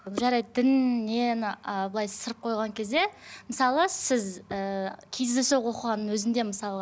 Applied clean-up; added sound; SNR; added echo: none; none; none; none.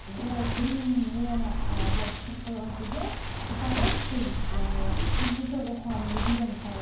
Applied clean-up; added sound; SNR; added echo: none; Wind; -4 dB; reverberation time 0.9 s.